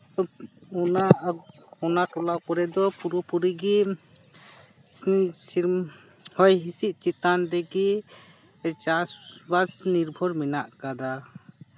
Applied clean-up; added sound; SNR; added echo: none; none; none; none.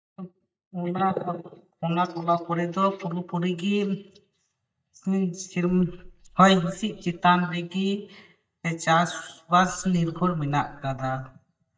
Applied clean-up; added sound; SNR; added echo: neural mask model DeepFilterNet 3.